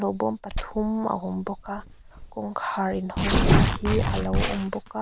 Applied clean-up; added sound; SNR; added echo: none; Tearing; -3 dB; none.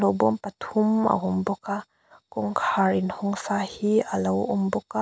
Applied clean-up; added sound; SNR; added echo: none; none; none; none.